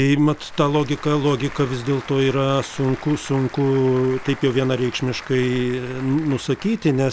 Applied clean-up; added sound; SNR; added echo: none; Applause / Crowd; 17 dB; none.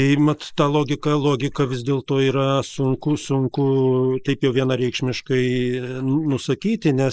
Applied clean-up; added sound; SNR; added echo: neural mask model Resemble Enhance denoiser.